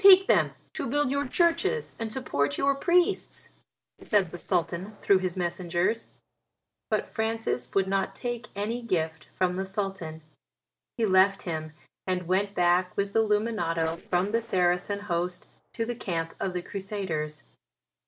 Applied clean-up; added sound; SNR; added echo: neural separator model SepFormer DNS4.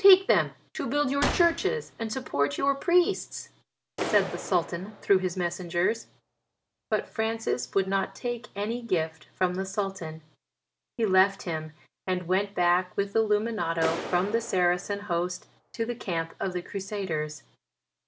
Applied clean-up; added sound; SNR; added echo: none; Gunshot, gunfire + Clapping; 12 dB; none.